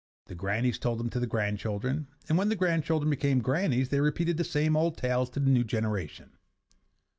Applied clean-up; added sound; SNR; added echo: none; none; none; none.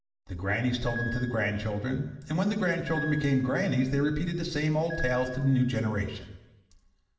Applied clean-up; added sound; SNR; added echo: none; Piano; 14 dB; reverberation time 0.9 s.